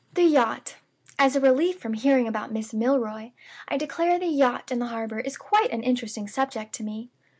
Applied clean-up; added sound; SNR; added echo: none; none; none; none.